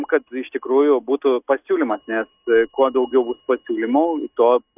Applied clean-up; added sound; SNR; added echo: neural mask model RNNoise.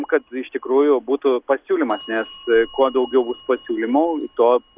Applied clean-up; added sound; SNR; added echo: none; Bell; 15 dB; none.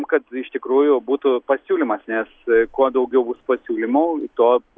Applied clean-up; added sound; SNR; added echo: none; none; none; none.